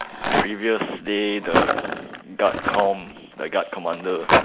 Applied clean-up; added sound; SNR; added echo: none; Rattle; 0 dB; none.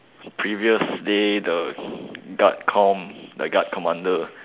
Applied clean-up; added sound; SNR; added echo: none; none; none; none.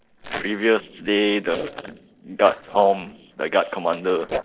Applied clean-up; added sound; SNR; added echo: neural separator model SepFormer DNS4.